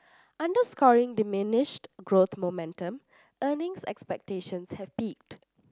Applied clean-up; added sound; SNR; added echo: none; none; none; none.